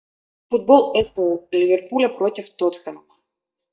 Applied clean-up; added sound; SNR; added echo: neural mask model DeepFilterNet 3.